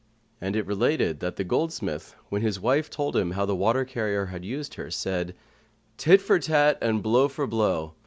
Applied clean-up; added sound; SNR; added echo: none; none; none; none.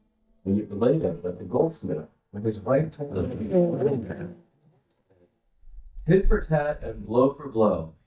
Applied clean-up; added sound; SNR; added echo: neural mask model DeepFilterNet 3.